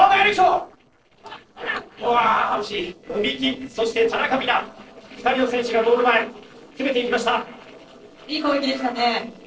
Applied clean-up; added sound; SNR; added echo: neural separator model SepFormer DNS4.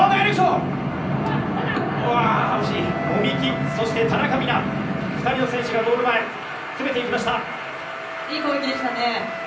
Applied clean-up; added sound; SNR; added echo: none; Wind instrument, woodwind instrument; 14 dB; reverberation time 0.6 s.